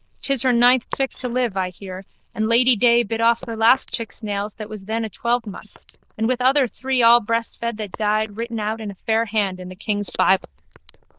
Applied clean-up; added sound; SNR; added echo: neural diffusion model UNIVERSE++.